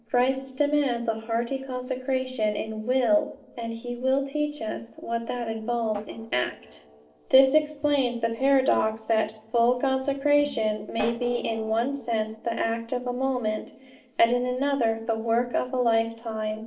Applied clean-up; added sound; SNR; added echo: neural separator model SepFormer DNS4.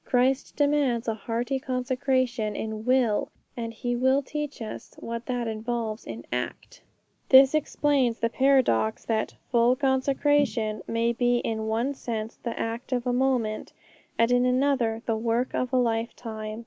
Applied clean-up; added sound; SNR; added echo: none; none; none; none.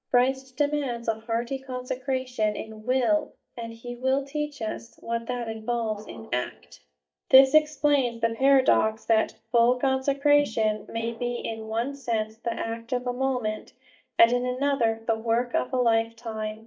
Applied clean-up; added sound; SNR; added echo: neural mask model DeepFilterNet 3.